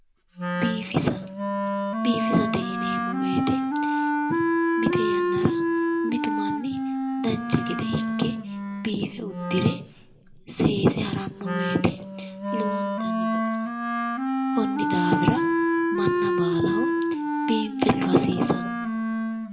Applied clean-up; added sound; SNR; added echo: none; Wind instrument, woodwind instrument; -2 dB; reverberation time 0.6 s.